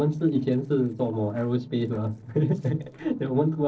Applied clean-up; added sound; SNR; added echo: neural separator model SepFormer DNS4.